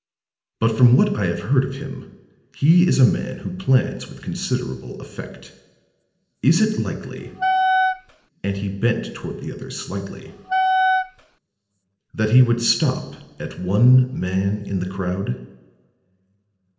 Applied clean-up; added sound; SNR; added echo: none; Wind instrument, woodwind instrument; -1 dB; reverberation time 0.9 s.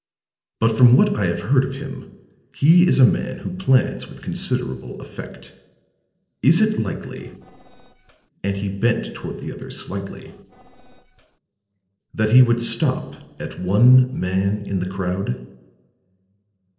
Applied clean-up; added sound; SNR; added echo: neural separator model SepFormer DNS4.